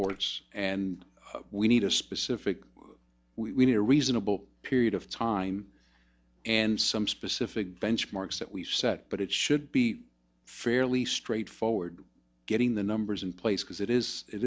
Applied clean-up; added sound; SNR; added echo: neural separator model SepFormer DNS4.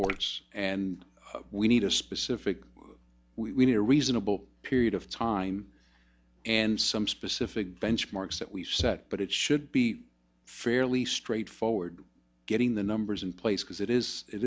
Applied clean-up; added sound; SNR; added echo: none; Drip / Water; 6 dB; none.